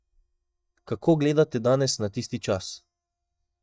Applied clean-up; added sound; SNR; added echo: neural mask model DeepFilterNet 3.